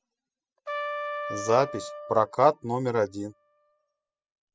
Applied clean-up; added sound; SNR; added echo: classical method spectral subtraction.